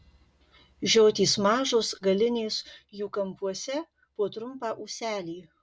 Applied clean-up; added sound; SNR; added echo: none; none; none; none.